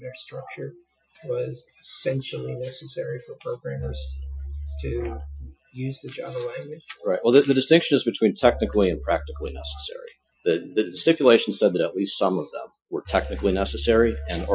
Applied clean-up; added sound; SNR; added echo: classical method Wiener filter.